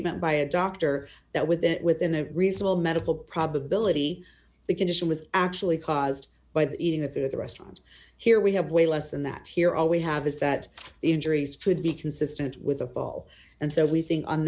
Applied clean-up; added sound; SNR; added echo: none; none; none; none.